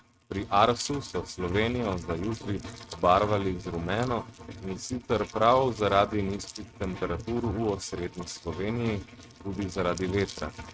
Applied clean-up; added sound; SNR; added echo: neural mask model RNNoise.